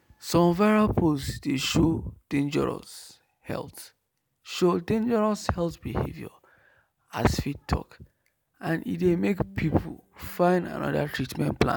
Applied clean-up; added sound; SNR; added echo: none; Electric guitar; 20 dB; none.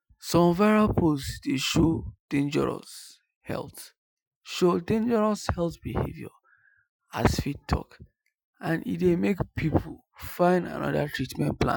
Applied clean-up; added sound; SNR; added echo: classical method Wiener filter.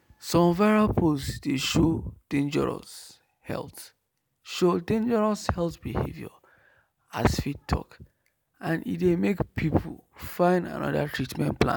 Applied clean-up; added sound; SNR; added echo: none; none; none; none.